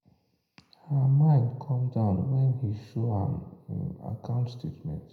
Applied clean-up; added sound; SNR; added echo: none; none; none; reverberation time 0.7 s.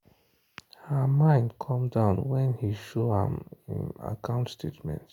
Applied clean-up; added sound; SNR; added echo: none; none; none; none.